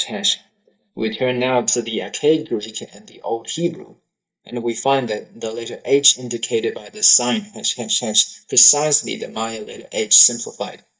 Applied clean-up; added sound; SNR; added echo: neural mask model DeepFilterNet 3.